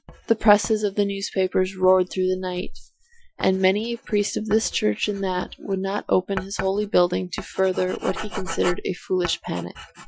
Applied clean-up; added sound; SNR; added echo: classical method Wiener filter.